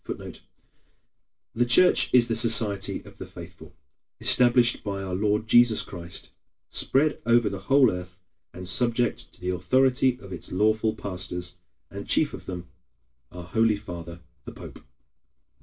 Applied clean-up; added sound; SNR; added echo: none; none; none; reverberation time 0.2 s.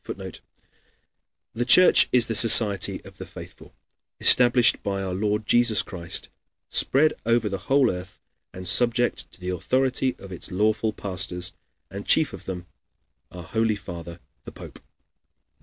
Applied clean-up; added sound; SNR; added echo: none; none; none; none.